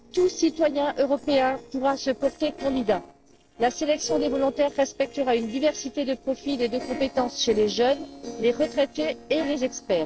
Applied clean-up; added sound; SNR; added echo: neural separator model SepFormer DNS4.